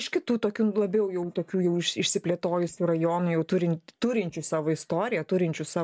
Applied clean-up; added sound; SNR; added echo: neural mask model DeepFilterNet 3.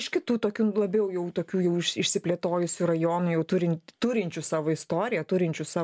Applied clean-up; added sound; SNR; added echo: none; none; none; none.